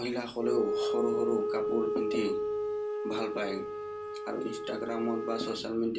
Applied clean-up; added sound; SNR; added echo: none; Wind instrument, woodwind instrument; 0 dB; reverberation time 0.3 s.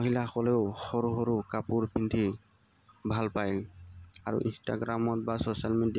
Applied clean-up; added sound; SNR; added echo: none; none; none; none.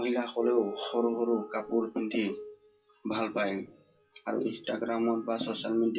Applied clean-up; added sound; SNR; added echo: classical method WPE with log-MMSE.